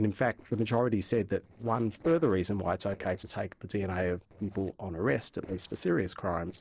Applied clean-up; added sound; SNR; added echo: neural separator model SepFormer DNS4.